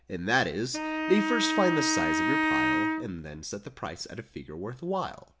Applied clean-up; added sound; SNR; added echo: none; Wind instrument, woodwind instrument; -2 dB; none.